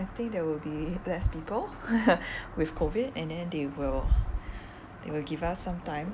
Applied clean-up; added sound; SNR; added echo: none; none; none; none.